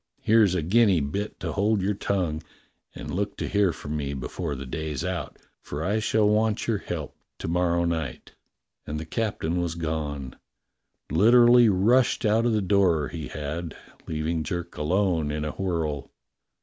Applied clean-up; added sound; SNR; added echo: none; none; none; none.